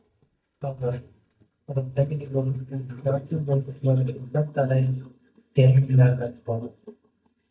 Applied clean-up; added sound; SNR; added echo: neural mask model DeepFilterNet 3.